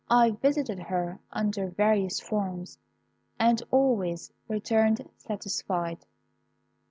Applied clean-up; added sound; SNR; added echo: none; none; none; none.